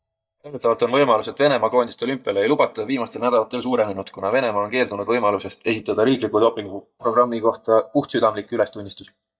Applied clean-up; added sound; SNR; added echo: neural mask model DeepFilterNet 3.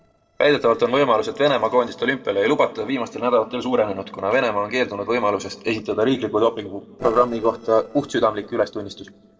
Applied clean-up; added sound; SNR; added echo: neural separator model SepFormer DNS4.